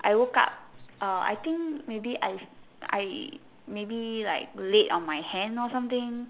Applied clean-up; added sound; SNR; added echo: none; none; none; none.